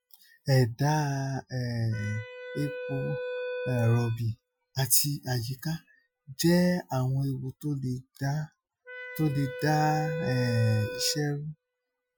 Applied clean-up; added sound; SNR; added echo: classical method Wiener filter.